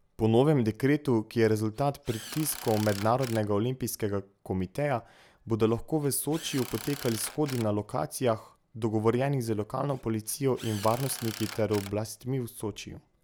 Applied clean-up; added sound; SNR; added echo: none; Drill; 18 dB; none.